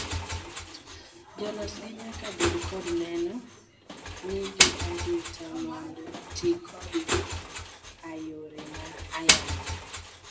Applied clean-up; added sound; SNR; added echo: none; Engine; -3 dB; reverberation time 0.6 s.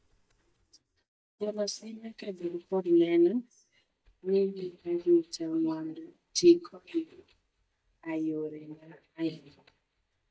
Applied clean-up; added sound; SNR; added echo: neural mask model DeepFilterNet 3.